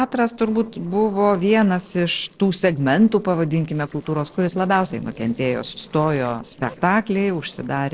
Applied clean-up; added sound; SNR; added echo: neural separator model SepFormer DNS4.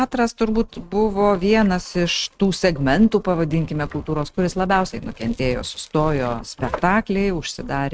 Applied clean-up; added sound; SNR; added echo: neural mask model RNNoise.